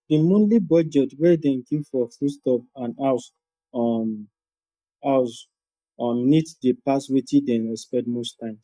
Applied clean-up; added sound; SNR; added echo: neural mask model DeepFilterNet 3.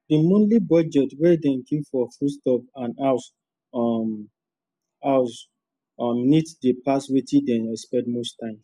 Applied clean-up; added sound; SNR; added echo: none; none; none; none.